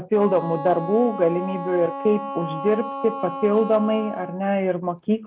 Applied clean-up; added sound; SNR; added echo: none; Wind instrument, woodwind instrument; 10 dB; none.